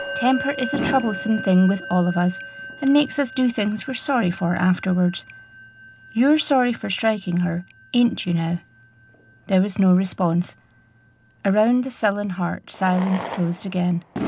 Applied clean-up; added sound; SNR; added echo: none; Fireworks + Musical instrument; 14 dB; none.